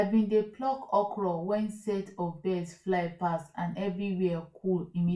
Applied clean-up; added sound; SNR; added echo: none; none; none; reverberation time 0.2 s.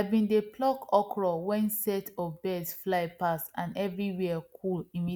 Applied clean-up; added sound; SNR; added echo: none; none; none; none.